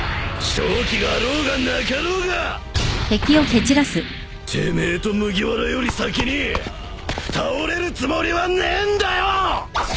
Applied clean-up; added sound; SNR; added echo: none; none; none; none.